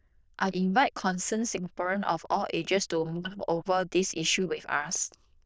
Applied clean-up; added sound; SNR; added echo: neural diffusion model UNIVERSE++.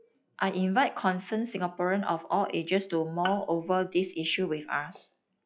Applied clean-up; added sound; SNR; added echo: classical method log-MMSE.